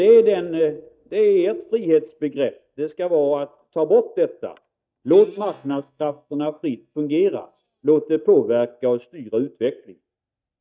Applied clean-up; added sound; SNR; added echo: neural mask model DeepFilterNet 3.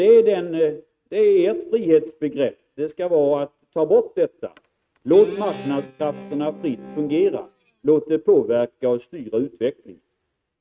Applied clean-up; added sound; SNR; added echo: neural mask model RNNoise.